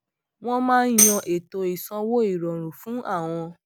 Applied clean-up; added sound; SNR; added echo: none; Tambourine; 0 dB; none.